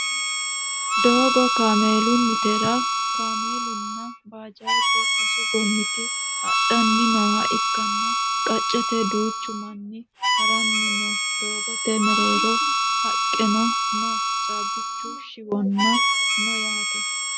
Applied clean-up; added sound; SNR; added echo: none; Harmonica; -4 dB; none.